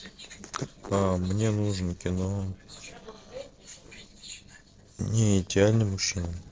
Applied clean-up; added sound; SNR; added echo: neural separator model SepFormer DNS4.